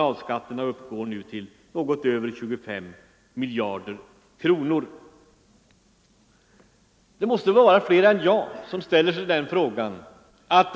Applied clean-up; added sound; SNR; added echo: none; none; none; none.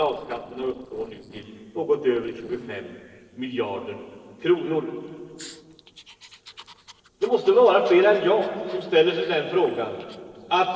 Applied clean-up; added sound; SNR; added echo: neural separator model SepFormer DNS4.